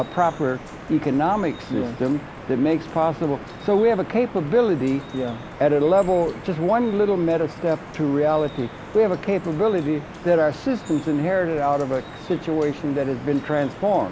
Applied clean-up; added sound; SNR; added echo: none; Drip; 15 dB; none.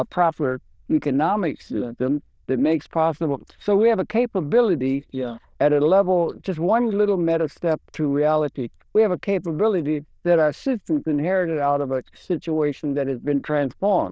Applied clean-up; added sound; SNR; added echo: neural diffusion model UNIVERSE++.